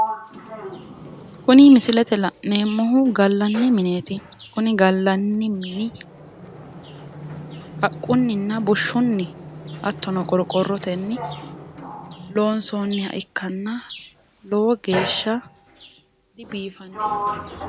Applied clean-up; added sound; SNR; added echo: none; Sliding door; 13 dB; none.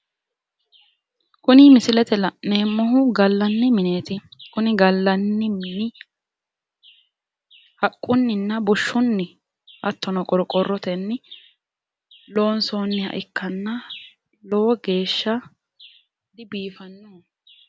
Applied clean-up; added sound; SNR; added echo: none; none; none; none.